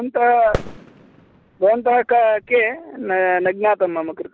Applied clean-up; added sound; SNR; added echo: none; Fireworks; 14 dB; none.